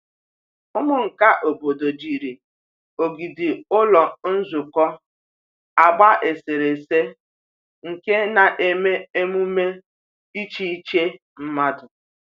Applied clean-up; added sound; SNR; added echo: none; none; none; none.